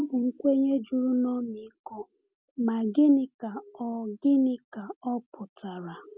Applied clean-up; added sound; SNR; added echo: none; none; none; none.